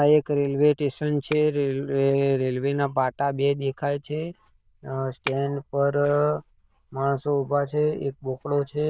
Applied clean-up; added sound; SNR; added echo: neural diffusion model UNIVERSE++.